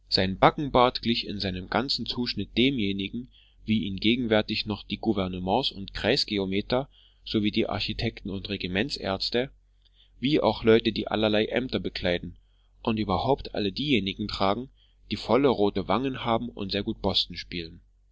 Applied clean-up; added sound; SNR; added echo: none; none; none; none.